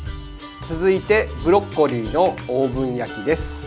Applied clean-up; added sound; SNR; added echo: none; none; none; none.